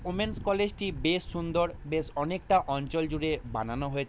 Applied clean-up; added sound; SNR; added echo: none; none; none; none.